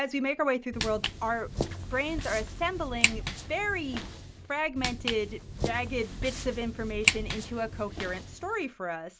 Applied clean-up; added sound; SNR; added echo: none; Walk, footsteps; 1 dB; none.